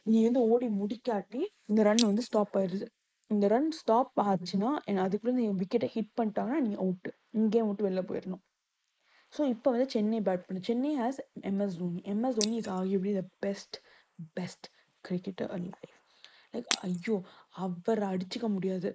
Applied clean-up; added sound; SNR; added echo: neural mask model Resemble Enhance denoiser.